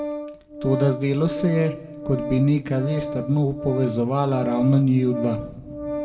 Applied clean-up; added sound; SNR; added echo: none; Organ; 8 dB; reverberation time 1.3 s.